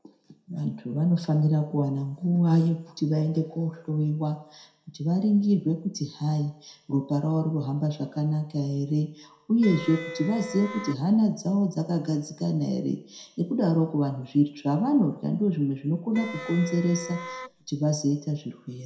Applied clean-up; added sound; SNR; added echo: none; Wind instrument, woodwind instrument; 12 dB; reverberation time 0.6 s.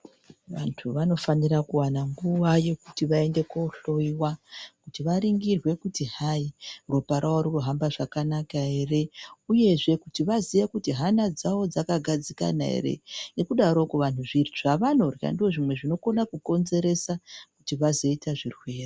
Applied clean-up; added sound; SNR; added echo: none; none; none; none.